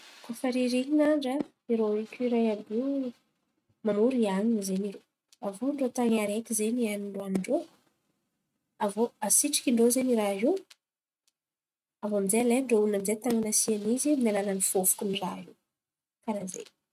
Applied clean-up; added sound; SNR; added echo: neural mask model RNNoise.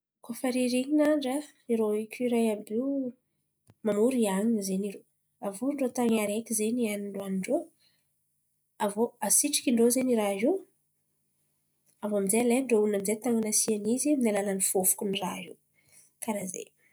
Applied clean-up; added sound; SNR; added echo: none; none; none; none.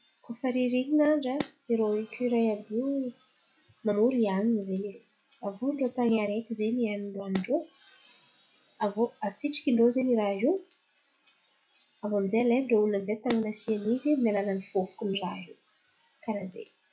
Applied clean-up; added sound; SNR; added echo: classical method log-MMSE.